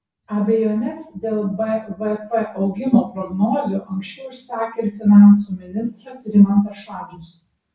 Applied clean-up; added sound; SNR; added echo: none; none; none; none.